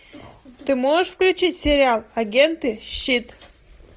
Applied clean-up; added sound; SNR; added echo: none; none; none; none.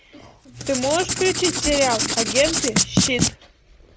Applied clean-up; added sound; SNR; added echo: none; Writing; -1 dB; none.